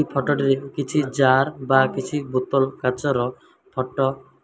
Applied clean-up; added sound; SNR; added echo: none; none; none; none.